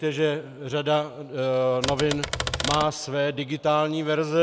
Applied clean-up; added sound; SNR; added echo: none; Typewriter; 5 dB; none.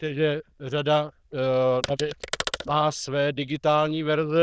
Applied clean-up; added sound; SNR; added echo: neural diffusion model UNIVERSE++.